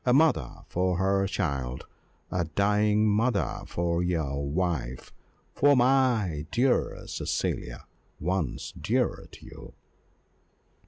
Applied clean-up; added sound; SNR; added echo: none; none; none; none.